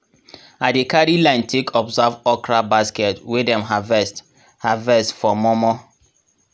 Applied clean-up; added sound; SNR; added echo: none; none; none; none.